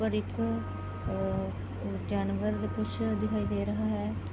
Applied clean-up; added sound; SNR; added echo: none; Wind instrument, woodwind instrument; 19 dB; none.